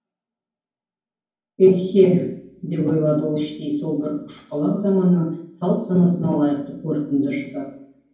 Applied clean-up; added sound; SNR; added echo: none; none; none; reverberation time 0.9 s.